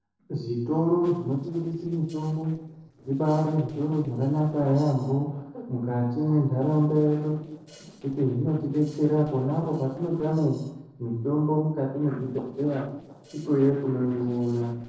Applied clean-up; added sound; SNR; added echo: neural separator model SepFormer DNS4.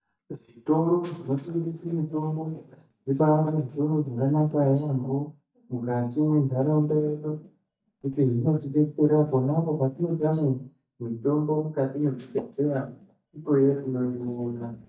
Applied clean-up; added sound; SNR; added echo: neural mask model DeepFilterNet 3.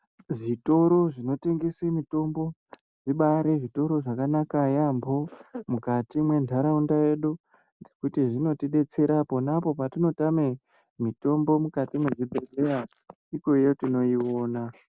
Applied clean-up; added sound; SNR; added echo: none; none; none; none.